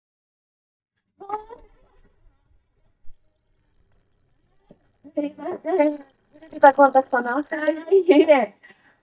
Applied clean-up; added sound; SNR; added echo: neural mask model DeepFilterNet 3.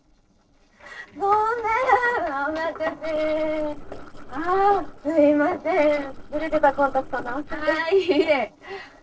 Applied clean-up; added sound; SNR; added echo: neural separator model SepFormer DNS4.